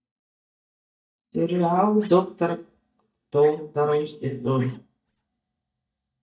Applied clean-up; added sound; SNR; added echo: neural mask model DeepFilterNet 3.